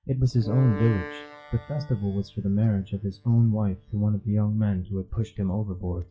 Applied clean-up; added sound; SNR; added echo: classical method WPE with log-MMSE.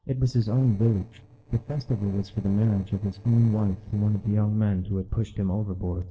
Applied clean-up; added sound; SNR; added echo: neural separator model SepFormer DNS4.